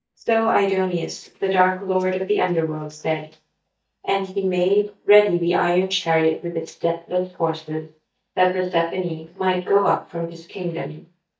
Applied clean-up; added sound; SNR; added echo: neural mask model DeepFilterNet 3.